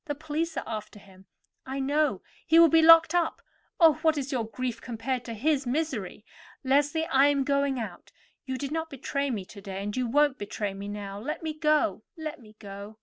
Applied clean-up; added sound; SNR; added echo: none; none; none; none.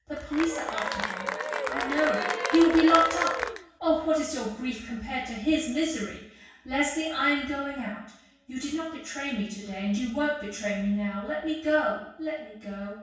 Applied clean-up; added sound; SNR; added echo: none; Applause / Cheering; 3 dB; reverberation time 0.6 s.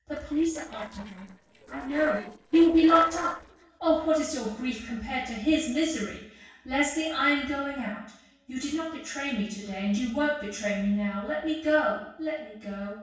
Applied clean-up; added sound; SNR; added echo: neural separator model SepFormer DNS4.